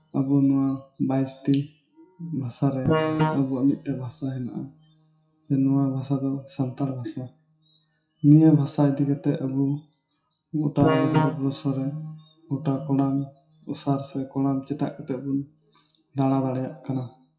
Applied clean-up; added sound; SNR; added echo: classical method WPE with log-MMSE.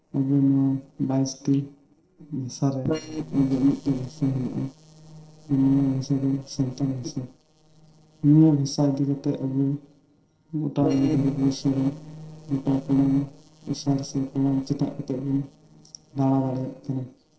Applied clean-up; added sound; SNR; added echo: neural separator model SepFormer DNS4.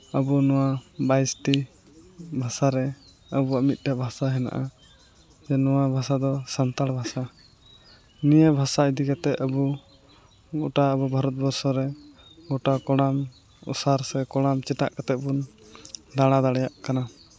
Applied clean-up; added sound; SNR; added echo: none; none; none; none.